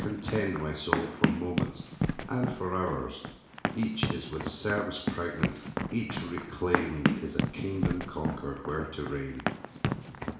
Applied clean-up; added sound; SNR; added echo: none; Run; -1 dB; reverberation time 0.7 s.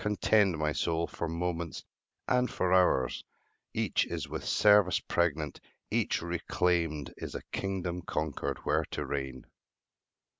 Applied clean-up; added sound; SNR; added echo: none; none; none; none.